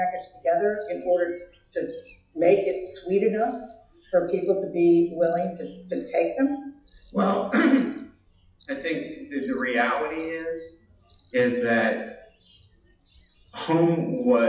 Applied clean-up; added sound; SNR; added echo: classical method WPE with log-MMSE.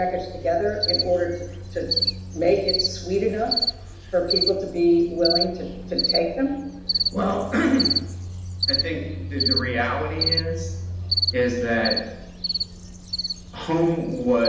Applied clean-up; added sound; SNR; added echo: none; Cricket; 3 dB; reverberation time 0.8 s.